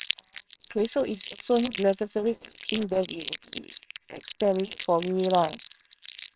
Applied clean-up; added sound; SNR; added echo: neural separator model SepFormer WHAMR!.